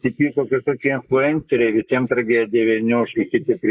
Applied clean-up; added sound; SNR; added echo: neural mask model Resemble Enhance denoiser.